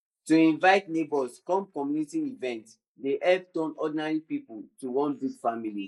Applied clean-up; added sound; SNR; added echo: neural mask model Resemble Enhance denoiser.